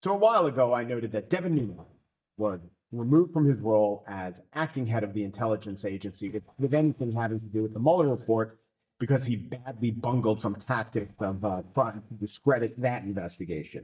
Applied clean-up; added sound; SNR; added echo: neural mask model DeepFilterNet 3.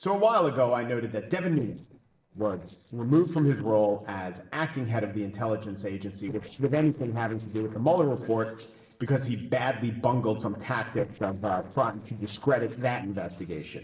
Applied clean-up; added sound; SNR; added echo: neural separator model SepFormer DNS4.